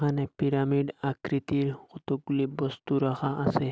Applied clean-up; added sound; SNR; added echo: none; none; none; none.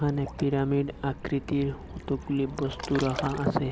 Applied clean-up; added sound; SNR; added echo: none; Ocean; 11 dB; none.